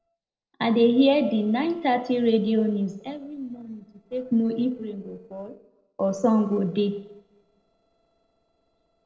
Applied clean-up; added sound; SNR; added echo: neural separator model SepFormer DNS4.